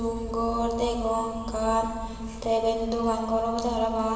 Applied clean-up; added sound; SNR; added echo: none; none; none; reverberation time 2.9 s.